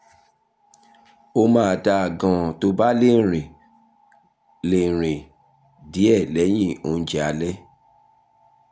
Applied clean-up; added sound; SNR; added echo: none; none; none; none.